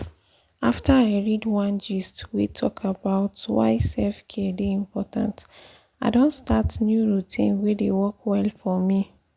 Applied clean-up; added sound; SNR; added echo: none; none; none; none.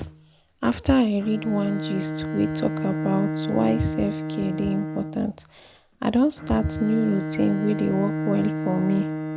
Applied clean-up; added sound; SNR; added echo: none; Bowed string instrument; 5 dB; none.